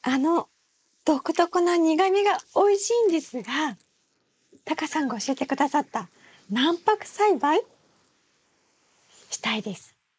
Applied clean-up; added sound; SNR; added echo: neural mask model Resemble Enhance denoiser.